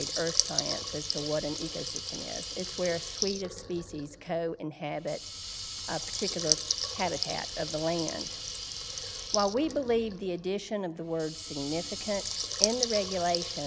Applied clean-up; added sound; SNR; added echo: none; Water tap, faucet / Liquid; 2 dB; none.